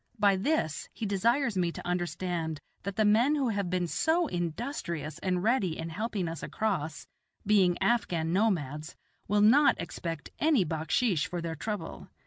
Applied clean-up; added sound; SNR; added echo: none; none; none; none.